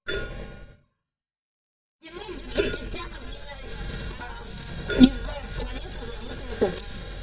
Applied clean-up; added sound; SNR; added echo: neural mask model DeepFilterNet 3.